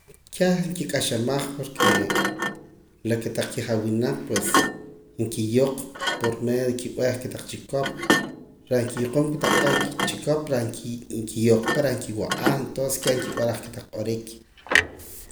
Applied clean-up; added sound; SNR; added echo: none; Thump, thud; 3 dB; none.